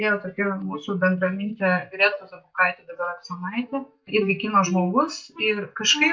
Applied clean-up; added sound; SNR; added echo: neural mask model DeepFilterNet 3.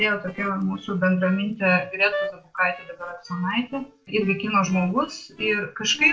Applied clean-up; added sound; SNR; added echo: neural separator model SepFormer DNS4.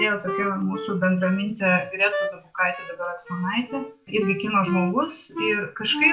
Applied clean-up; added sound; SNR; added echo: none; Wind instrument, woodwind instrument; 8 dB; reverberation time 0.2 s.